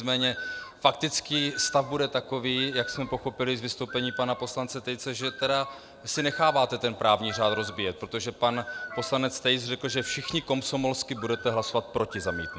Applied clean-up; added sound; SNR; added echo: none; Wind instrument, woodwind instrument + Bird; 13 dB; none.